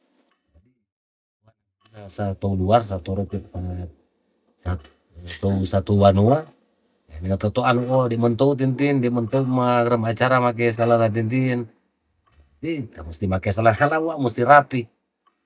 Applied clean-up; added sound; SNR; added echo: neural mask model DeepFilterNet 3.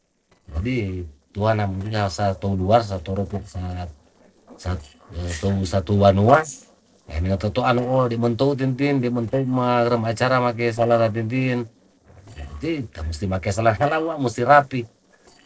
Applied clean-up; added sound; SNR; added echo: neural separator model SepFormer DNS4.